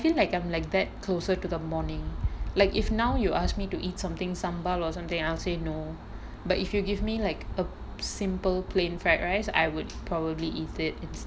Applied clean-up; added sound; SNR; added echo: none; none; none; none.